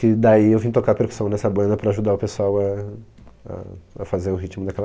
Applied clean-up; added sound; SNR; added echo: none; none; none; none.